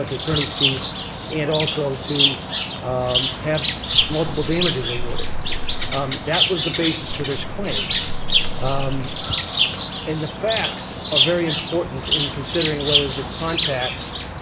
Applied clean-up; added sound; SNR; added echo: none; Bird + Bell; -5 dB; none.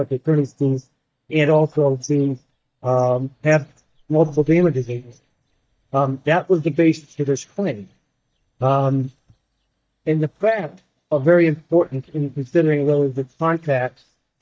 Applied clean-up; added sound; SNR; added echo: neural mask model DeepFilterNet 3.